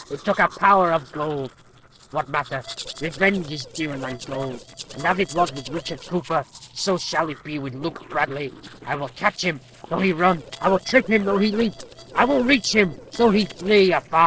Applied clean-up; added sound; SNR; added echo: neural separator model SepFormer DNS4.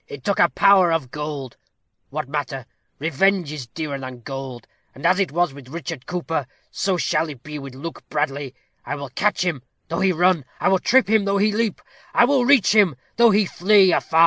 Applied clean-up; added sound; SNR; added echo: none; none; none; none.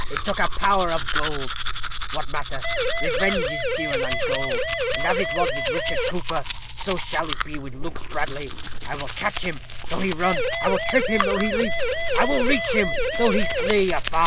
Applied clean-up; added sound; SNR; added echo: none; Siren + Domestic sounds, home sounds; -3 dB; none.